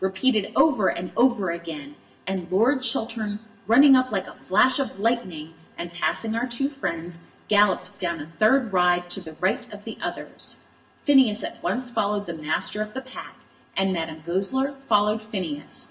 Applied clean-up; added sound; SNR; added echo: none; none; none; reverberation time 0.7 s.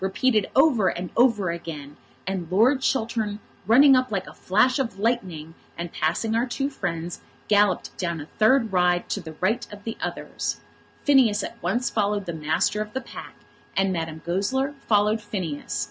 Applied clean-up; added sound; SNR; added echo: none; none; none; none.